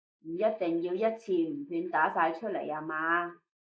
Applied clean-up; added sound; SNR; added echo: neural mask model Resemble Enhance denoiser.